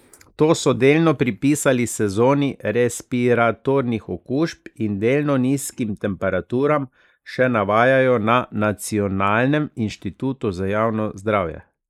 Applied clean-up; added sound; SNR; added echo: neural mask model Resemble Enhance denoiser.